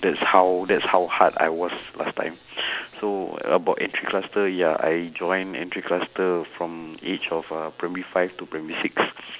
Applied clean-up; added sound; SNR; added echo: none; none; none; none.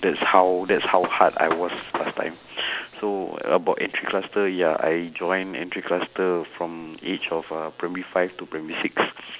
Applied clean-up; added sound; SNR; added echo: none; Gunshot, gunfire; 9 dB; none.